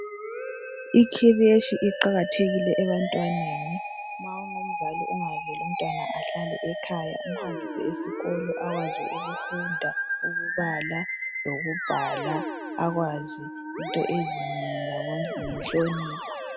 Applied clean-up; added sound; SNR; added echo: none; Musical instrument; 4 dB; none.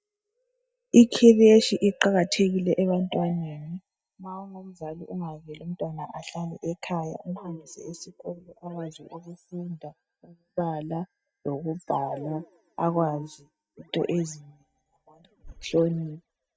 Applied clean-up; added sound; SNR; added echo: neural mask model DeepFilterNet 3.